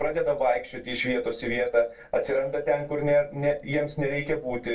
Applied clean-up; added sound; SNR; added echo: neural separator model SepFormer DNS4.